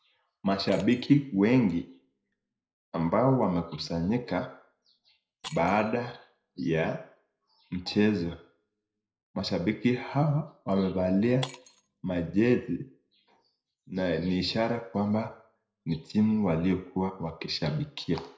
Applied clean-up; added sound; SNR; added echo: neural separator model SepFormer DNS4.